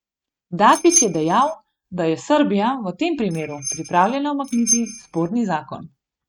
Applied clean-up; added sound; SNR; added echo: neural mask model RNNoise.